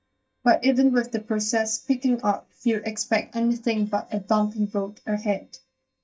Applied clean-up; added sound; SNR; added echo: neural mask model DeepFilterNet 3.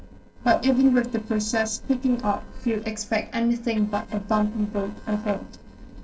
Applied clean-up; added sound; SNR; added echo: neural separator model SepFormer DNS4.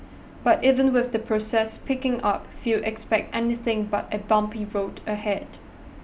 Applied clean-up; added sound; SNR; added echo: none; none; none; none.